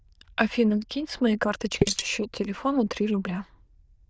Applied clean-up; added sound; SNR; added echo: neural diffusion model UNIVERSE++.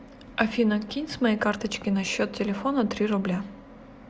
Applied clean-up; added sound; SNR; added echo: none; none; none; none.